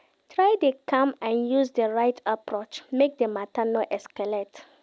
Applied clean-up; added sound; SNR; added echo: none; none; none; none.